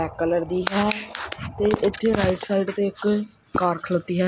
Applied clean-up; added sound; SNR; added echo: none; none; none; none.